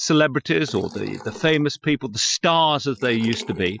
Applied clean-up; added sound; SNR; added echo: classical method Wiener filter.